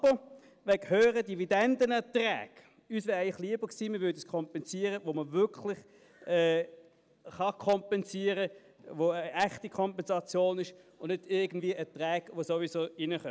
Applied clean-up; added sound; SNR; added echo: none; none; none; none.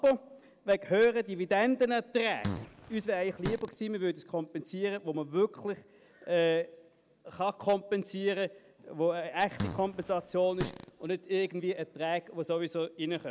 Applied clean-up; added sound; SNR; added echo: none; Fart; 8 dB; none.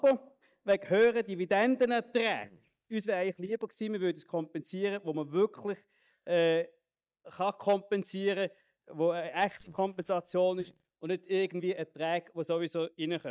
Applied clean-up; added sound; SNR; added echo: neural mask model DeepFilterNet 3.